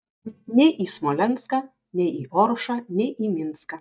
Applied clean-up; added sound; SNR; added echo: neural mask model DeepFilterNet 3.